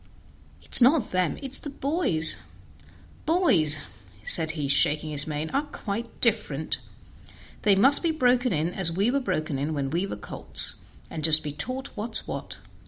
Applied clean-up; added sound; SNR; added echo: none; none; none; none.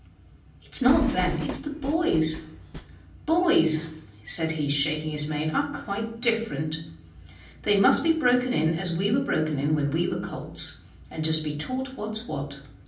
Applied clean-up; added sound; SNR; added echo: none; Train; 8 dB; reverberation time 0.6 s.